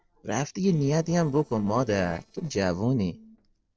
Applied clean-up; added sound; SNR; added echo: neural separator model SepFormer DNS4.